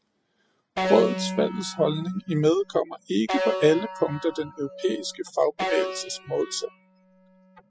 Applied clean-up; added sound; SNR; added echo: classical method spectral subtraction.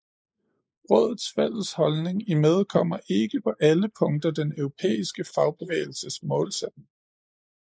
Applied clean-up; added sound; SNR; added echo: neural mask model Resemble Enhance denoiser.